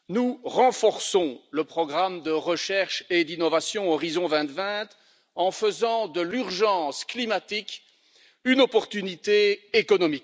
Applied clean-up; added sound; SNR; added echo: none; none; none; none.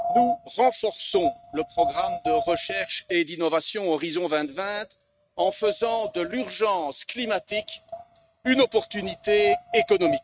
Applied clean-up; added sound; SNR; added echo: neural mask model RNNoise.